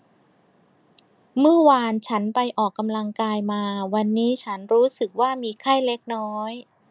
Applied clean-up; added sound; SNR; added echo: none; none; none; none.